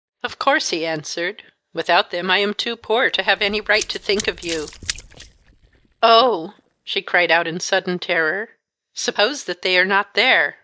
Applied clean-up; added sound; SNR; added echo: neural mask model DeepFilterNet 3.